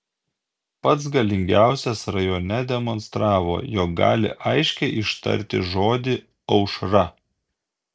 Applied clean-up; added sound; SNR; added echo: none; none; none; none.